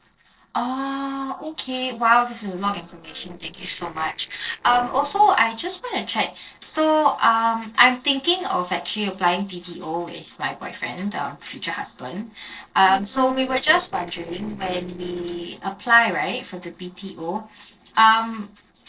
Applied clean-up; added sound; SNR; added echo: neural separator model SepFormer DNS4.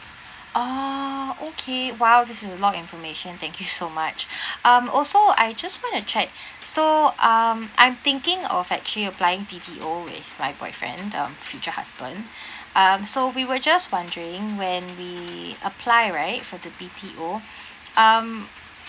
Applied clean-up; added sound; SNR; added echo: none; none; none; none.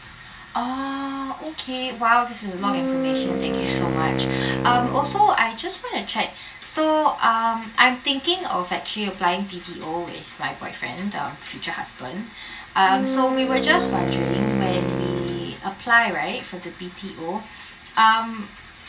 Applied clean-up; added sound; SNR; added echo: none; Wind instrument, woodwind instrument; 2 dB; reverberation time 0.2 s.